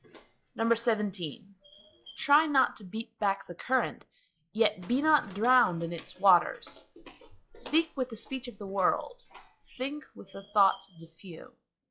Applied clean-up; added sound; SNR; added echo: classical method log-MMSE.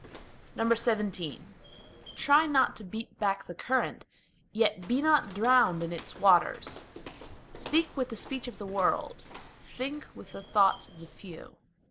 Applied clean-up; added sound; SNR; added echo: none; Walk, footsteps; 19 dB; none.